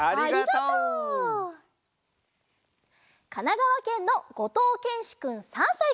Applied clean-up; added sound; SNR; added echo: none; none; none; none.